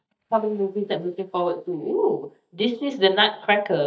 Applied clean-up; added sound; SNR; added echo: neural mask model DeepFilterNet 3.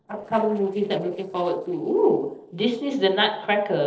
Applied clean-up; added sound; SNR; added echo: neural separator model SepFormer DNS4.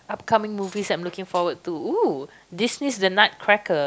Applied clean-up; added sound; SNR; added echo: none; none; none; none.